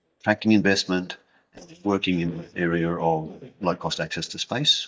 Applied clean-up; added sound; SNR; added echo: neural mask model DeepFilterNet 3.